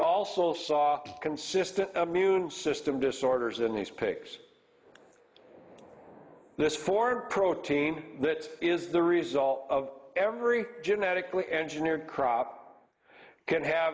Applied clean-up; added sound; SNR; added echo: neural mask model Resemble Enhance denoiser.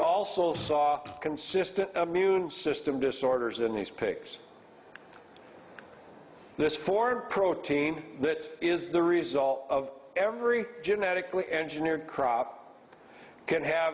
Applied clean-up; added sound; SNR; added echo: none; Fart; 17 dB; none.